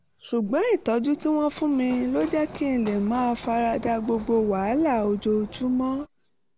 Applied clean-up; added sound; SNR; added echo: none; Run; 19 dB; none.